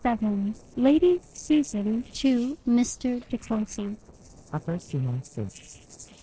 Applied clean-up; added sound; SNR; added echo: neural separator model SepFormer DNS4.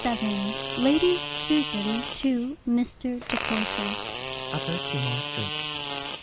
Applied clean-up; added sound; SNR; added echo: none; Fart; 2 dB; none.